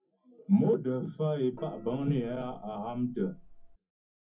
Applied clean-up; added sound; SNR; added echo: none; Gong; 18 dB; reverberation time 0.3 s.